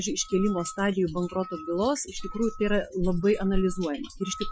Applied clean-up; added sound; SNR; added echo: classical method Wiener filter.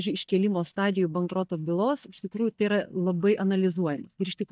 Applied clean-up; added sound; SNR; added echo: neural mask model DeepFilterNet 3.